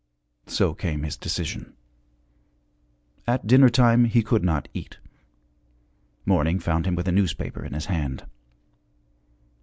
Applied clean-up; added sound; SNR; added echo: none; none; none; none.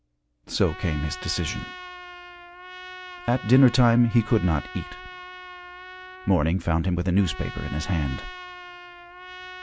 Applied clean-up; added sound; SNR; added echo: none; Trumpet; 15 dB; none.